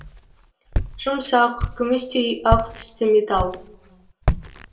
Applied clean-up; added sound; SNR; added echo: none; Walk, footsteps; 5 dB; reverberation time 0.2 s.